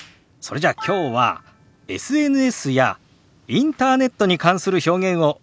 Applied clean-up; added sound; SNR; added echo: none; none; none; none.